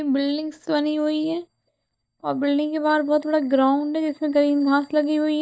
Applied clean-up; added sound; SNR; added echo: neural mask model DeepFilterNet 3.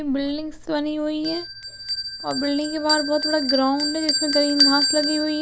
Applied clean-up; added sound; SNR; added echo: none; Bell; 2 dB; none.